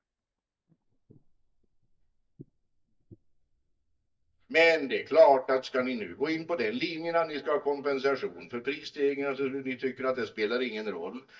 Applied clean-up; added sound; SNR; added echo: neural mask model DeepFilterNet 3.